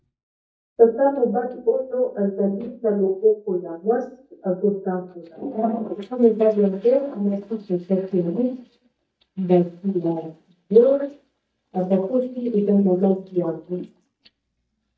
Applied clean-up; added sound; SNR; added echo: neural mask model DeepFilterNet 3.